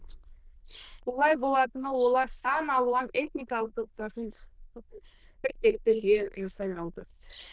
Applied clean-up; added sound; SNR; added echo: neural diffusion model UNIVERSE++.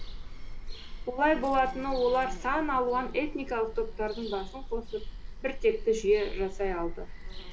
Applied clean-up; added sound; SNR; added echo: none; Bird vocalization, bird call, bird song; 7 dB; none.